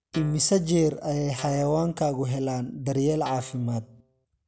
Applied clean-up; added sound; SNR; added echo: none; Guitar; 20 dB; none.